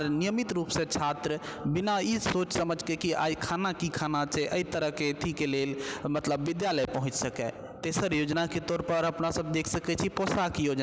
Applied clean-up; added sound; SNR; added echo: none; none; none; none.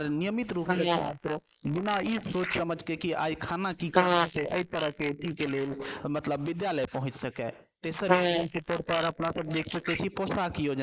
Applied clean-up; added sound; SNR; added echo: neural mask model Resemble Enhance denoiser.